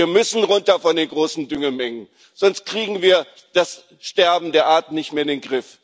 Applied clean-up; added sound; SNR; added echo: none; none; none; none.